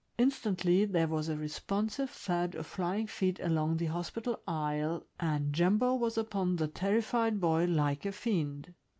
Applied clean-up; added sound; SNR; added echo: none; none; none; none.